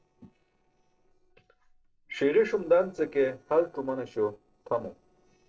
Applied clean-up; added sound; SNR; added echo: neural separator model SepFormer DNS4.